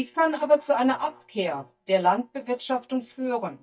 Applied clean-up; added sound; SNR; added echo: neural mask model DeepFilterNet 3.